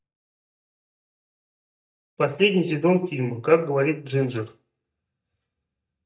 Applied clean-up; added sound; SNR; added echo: neural mask model DeepFilterNet 3.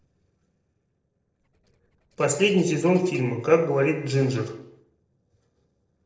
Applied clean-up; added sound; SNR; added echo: neural separator model SepFormer DNS4.